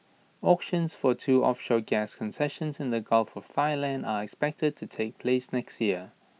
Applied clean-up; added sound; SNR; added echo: none; none; none; none.